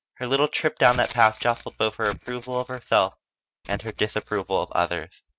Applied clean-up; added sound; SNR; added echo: neural mask model RNNoise.